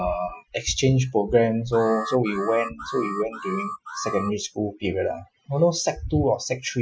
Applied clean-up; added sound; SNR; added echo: classical method Wiener filter.